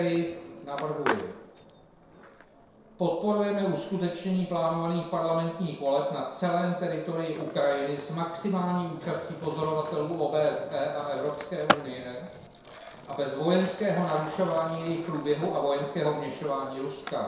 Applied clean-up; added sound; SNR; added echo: none; Skateboard; 11 dB; reverberation time 0.7 s.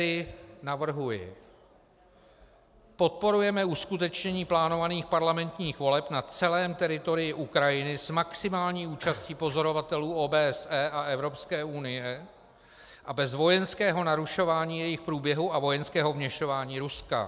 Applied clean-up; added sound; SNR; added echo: none; none; none; none.